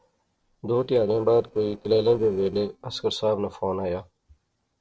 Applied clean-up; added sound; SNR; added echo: neural separator model SepFormer DNS4.